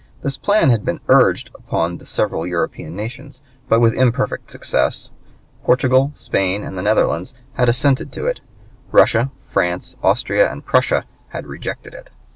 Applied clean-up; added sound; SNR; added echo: none; none; none; none.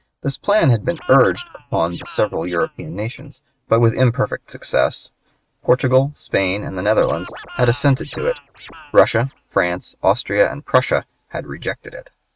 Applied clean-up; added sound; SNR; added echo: neural mask model RNNoise.